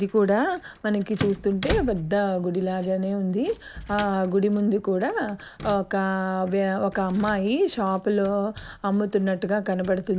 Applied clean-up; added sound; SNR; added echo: none; Keys jangling; 15 dB; none.